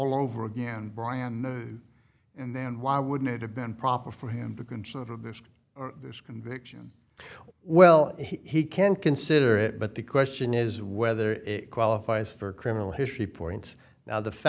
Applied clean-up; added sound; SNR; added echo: none; none; none; none.